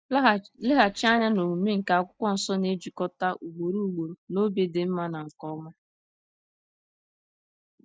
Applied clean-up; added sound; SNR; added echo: neural mask model DeepFilterNet 3.